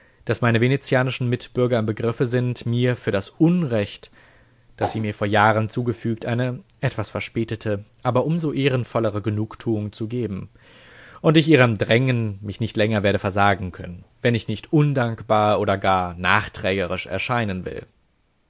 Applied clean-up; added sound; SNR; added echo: neural mask model Resemble Enhance denoiser.